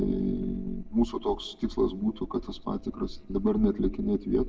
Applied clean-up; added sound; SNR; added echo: neural separator model SepFormer DNS4.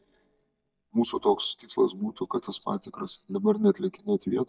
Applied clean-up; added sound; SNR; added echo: neural mask model DeepFilterNet 3.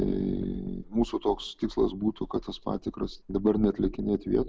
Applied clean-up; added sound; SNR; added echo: none; none; none; none.